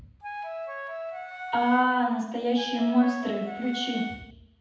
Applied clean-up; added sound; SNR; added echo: none; Wind instrument, woodwind instrument; 9 dB; reverberation time 0.9 s.